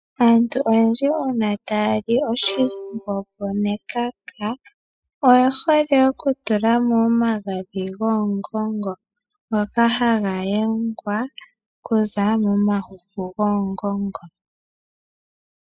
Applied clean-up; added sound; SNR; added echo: classical method spectral subtraction.